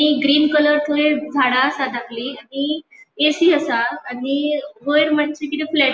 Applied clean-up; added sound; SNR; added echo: none; none; none; none.